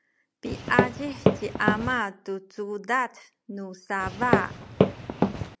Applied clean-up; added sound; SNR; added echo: none; Walk, footsteps; -5 dB; none.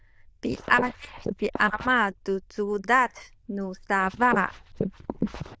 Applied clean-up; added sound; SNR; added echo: neural diffusion model UNIVERSE++.